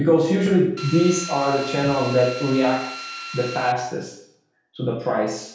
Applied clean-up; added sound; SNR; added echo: none; Drill; 11 dB; reverberation time 0.6 s.